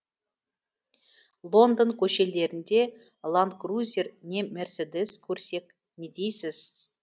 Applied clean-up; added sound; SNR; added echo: none; none; none; none.